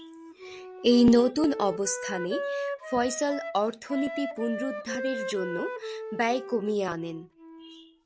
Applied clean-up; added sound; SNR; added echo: none; Wind instrument, woodwind instrument; 9 dB; none.